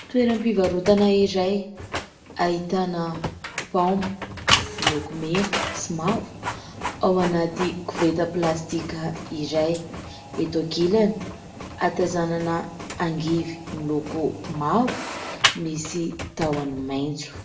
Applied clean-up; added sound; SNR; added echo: none; Printer; 7 dB; reverberation time 0.6 s.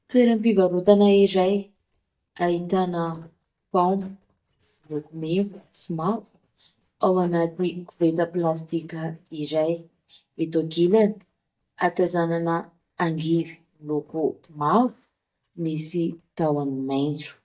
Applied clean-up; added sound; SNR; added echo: neural mask model DeepFilterNet 3.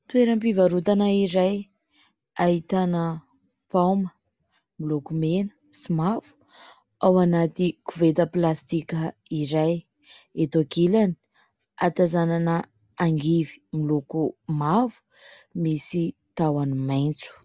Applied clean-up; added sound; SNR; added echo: none; none; none; none.